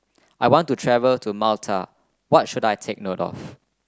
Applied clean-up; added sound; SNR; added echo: none; none; none; none.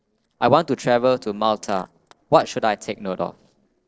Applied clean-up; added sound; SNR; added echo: neural separator model SepFormer DNS4.